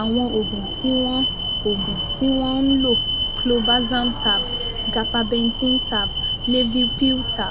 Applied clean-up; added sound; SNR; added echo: none; Alarm; 1 dB; none.